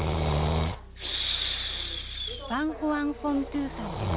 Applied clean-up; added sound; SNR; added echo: none; Breathing; -3 dB; none.